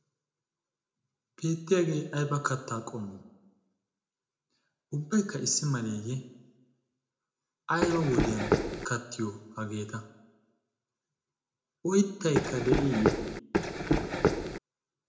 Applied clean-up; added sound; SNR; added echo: none; Run; -4 dB; reverberation time 0.6 s.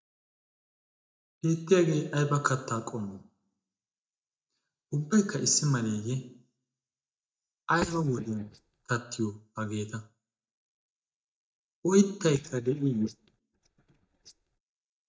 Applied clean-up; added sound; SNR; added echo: neural mask model DeepFilterNet 3.